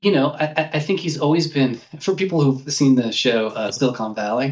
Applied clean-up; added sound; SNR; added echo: neural mask model DeepFilterNet 3.